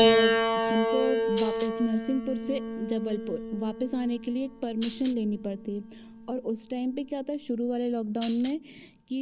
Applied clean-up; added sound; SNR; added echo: none; Tambourine + Piano; -1 dB; none.